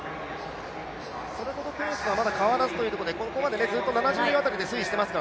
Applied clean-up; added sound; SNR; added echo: none; none; none; none.